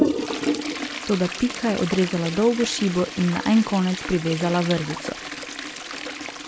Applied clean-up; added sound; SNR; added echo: none; Toilet flush; 5 dB; none.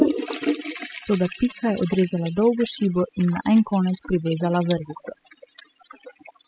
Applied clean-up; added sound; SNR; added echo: classical method spectral subtraction.